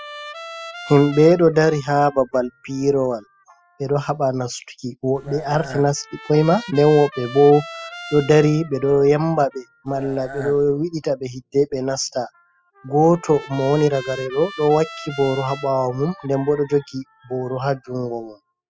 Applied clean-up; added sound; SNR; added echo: classical method spectral subtraction.